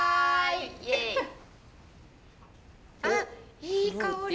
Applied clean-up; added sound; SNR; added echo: none; none; none; none.